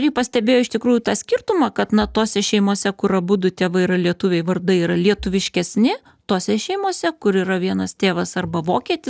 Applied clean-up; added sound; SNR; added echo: none; none; none; none.